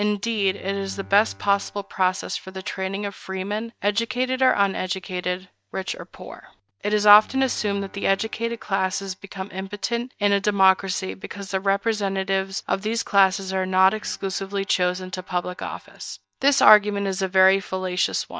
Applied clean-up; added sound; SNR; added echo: neural mask model DeepFilterNet 3.